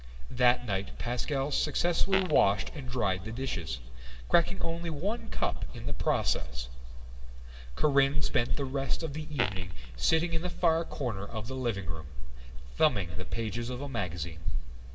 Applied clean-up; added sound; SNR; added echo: none; Fart; 13 dB; reverberation time 2.2 s.